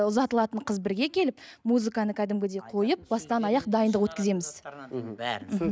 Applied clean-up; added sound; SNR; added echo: none; none; none; none.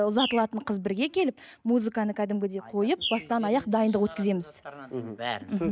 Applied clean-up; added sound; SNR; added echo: none; Bird; 12 dB; none.